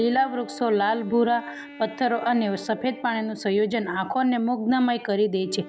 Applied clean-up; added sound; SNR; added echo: none; Wind instrument, woodwind instrument; 19 dB; none.